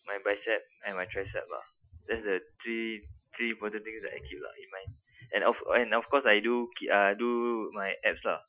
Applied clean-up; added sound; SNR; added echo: classical method Wiener filter.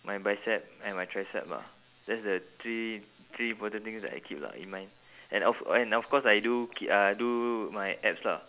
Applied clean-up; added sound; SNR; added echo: none; none; none; none.